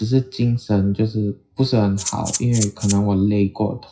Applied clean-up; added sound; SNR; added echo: classical method WPE with log-MMSE.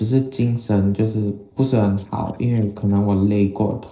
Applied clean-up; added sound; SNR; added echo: neural separator model SepFormer DNS4.